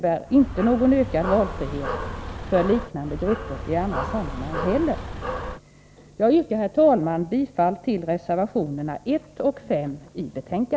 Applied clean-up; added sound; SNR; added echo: none; Dog; 7 dB; none.